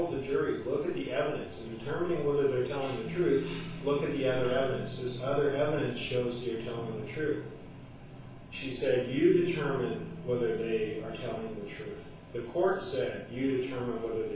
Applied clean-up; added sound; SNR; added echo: none; Bass guitar; 17 dB; reverberation time 0.4 s.